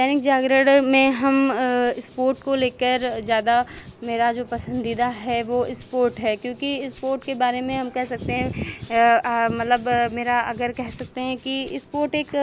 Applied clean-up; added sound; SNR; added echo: none; Rattle (instrument); 15 dB; none.